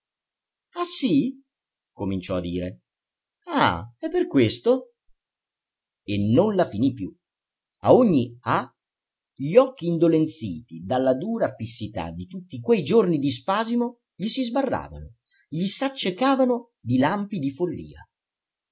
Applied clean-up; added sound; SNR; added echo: none; none; none; none.